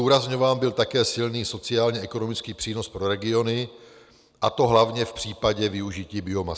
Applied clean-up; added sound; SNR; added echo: none; none; none; none.